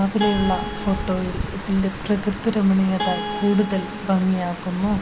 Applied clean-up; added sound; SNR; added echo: none; Guitar; 7 dB; none.